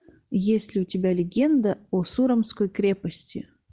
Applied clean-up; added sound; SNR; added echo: none; none; none; none.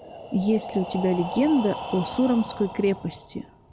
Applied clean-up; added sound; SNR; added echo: none; Breathing; 11 dB; none.